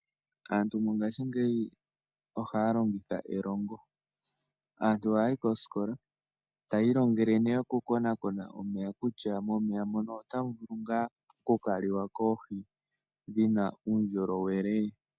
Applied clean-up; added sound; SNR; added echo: none; none; none; none.